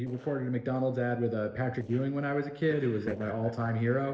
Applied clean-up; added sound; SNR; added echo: neural separator model SepFormer DNS4.